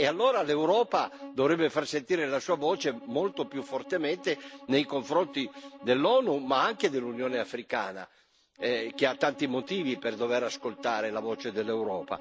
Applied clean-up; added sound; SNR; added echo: none; Bowed string instrument; 18 dB; none.